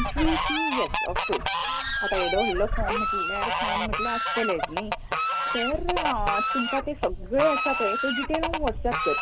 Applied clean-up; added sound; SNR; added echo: none; Fowl; -2 dB; none.